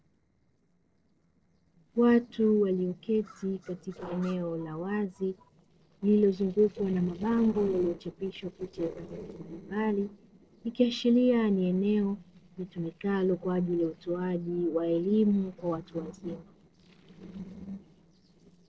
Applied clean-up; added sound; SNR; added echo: neural separator model SepFormer DNS4.